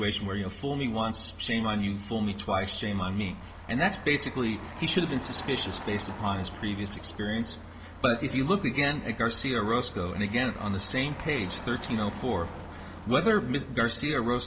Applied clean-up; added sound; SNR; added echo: none; Motor vehicle (road); 16 dB; reverberation time 0.4 s.